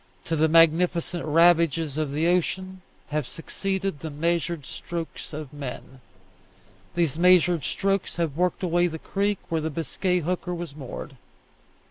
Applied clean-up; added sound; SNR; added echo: none; none; none; none.